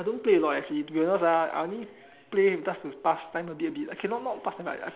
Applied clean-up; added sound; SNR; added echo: none; none; none; none.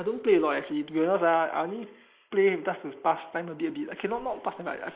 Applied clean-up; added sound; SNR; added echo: neural mask model Resemble Enhance denoiser.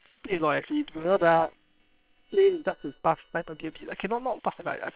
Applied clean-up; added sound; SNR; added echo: neural separator model SepFormer WHAM!.